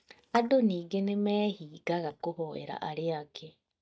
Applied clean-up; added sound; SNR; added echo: neural mask model DeepFilterNet 3.